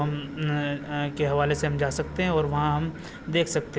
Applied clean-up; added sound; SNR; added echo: none; Bowed string instrument; 13 dB; none.